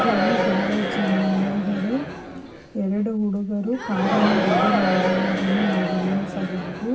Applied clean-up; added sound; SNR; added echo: none; Crowd; 1 dB; reverberation time 0.4 s.